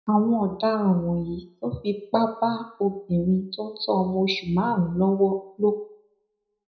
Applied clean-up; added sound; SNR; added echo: none; none; none; reverberation time 0.5 s.